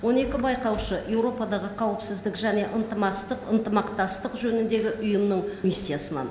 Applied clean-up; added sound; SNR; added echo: none; none; none; none.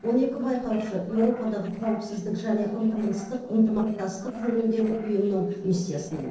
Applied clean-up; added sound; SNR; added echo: neural separator model SepFormer DNS4.